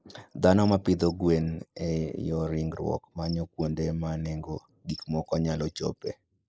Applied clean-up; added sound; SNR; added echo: neural mask model Resemble Enhance denoiser.